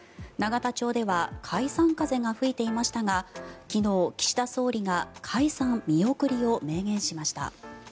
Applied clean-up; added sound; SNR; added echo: none; none; none; none.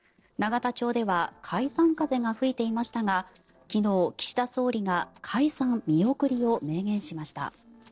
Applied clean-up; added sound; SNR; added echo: neural separator model SepFormer DNS4.